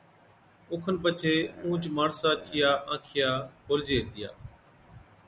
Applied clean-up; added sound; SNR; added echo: none; Burping, eructation; 20 dB; none.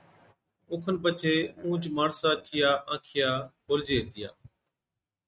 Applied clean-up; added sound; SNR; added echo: neural mask model RNNoise.